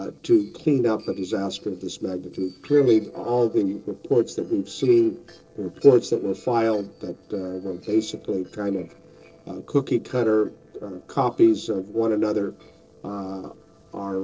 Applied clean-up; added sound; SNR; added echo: neural separator model SepFormer DNS4.